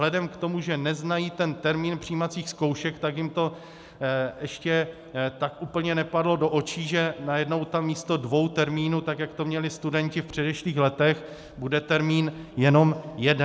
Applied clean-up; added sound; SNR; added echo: none; none; none; none.